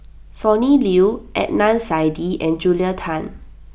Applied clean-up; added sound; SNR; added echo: none; none; none; none.